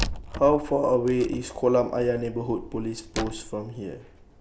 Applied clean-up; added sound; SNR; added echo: none; Wood; 11 dB; none.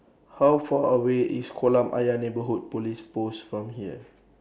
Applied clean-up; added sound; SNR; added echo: none; none; none; none.